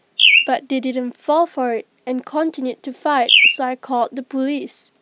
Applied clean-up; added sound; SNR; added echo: none; Bird; -3 dB; none.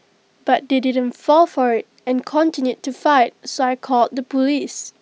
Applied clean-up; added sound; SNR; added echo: none; none; none; none.